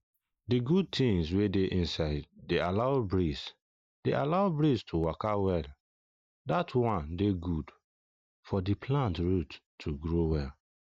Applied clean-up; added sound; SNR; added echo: neural mask model Resemble Enhance denoiser.